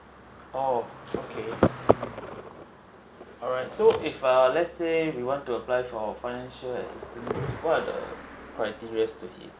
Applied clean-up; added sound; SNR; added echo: none; Car passing by; 18 dB; none.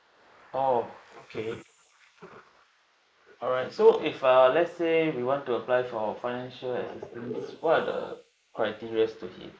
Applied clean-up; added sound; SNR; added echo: neural mask model Resemble Enhance denoiser.